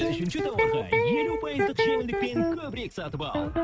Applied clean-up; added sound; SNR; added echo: neural mask model RNNoise.